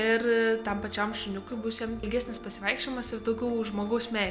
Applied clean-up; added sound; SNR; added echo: none; none; none; none.